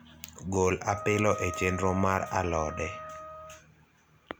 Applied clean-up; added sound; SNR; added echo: none; Wind instrument, woodwind instrument; 10 dB; none.